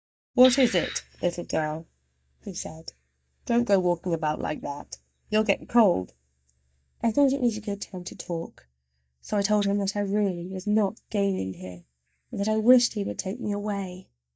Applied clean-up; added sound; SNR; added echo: neural mask model DeepFilterNet 3.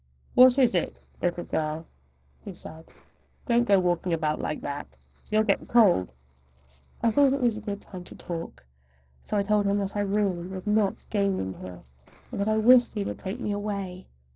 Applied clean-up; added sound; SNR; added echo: neural separator model SepFormer DNS4.